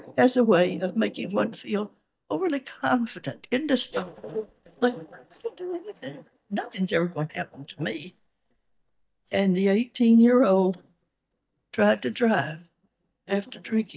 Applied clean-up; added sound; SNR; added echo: neural mask model DeepFilterNet 3.